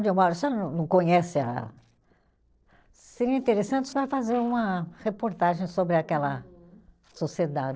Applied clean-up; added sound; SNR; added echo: neural separator model SepFormer DNS4.